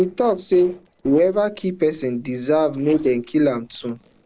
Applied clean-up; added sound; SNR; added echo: neural separator model SepFormer DNS4.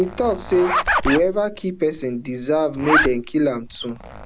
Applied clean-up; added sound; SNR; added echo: none; Zipper (clothing); 4 dB; none.